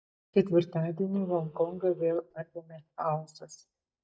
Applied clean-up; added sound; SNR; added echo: neural mask model DeepFilterNet 3.